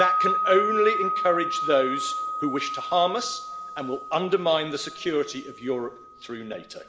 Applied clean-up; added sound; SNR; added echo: none; Wind chime; 3 dB; reverberation time 3.0 s.